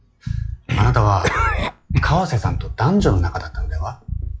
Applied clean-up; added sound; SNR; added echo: classical method log-MMSE.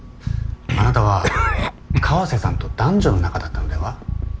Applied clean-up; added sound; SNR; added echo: none; Cough; 6 dB; none.